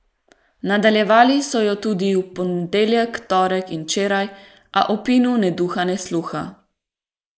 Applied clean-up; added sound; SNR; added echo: neural mask model Resemble Enhance denoiser.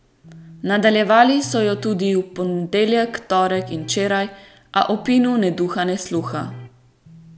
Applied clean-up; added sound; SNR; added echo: none; Electric guitar; 19 dB; none.